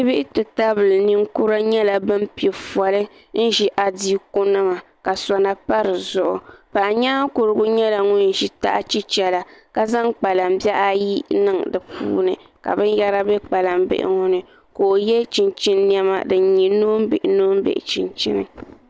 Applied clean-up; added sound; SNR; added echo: none; none; none; none.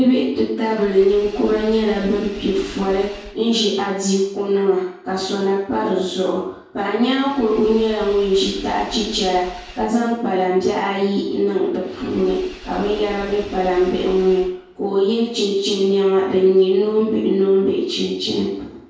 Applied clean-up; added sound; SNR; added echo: none; Engine / Vehicle; 20 dB; reverberation time 0.6 s.